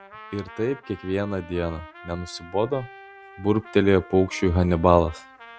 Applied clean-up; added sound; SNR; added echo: none; Trumpet; 20 dB; none.